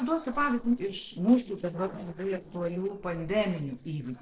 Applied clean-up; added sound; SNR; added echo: neural separator model SepFormer DNS4.